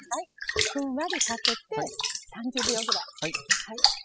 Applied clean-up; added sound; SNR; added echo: classical method spectral subtraction.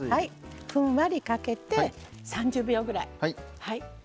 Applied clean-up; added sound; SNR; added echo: none; none; none; none.